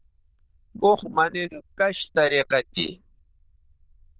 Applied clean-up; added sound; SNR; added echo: neural diffusion model UNIVERSE++.